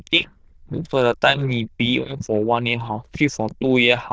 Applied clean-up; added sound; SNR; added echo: neural diffusion model UNIVERSE++.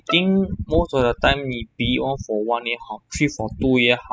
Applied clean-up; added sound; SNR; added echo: classical method spectral subtraction.